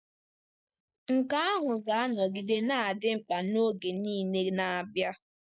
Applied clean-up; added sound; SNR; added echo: neural mask model Resemble Enhance denoiser.